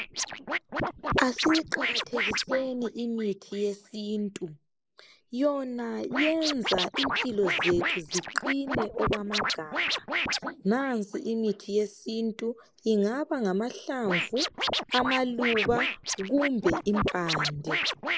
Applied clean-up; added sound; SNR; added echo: neural mask model Resemble Enhance denoiser.